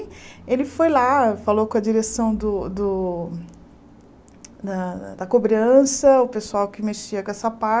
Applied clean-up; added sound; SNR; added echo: none; none; none; none.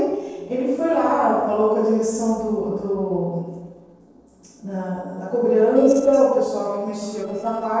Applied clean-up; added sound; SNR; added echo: neural separator model SepFormer DNS4.